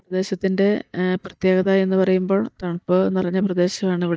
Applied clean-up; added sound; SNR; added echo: neural mask model DeepFilterNet 3.